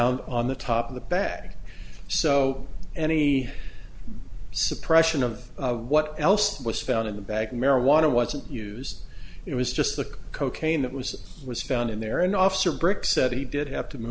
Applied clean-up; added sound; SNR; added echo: none; none; none; none.